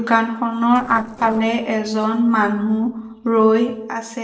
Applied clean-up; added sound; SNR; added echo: neural separator model SepFormer DNS4.